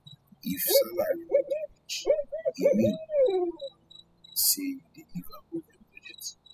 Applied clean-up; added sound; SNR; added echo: classical method spectral subtraction.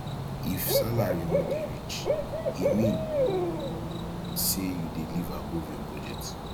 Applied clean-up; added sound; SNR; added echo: none; Cricket / Bird; -3 dB; none.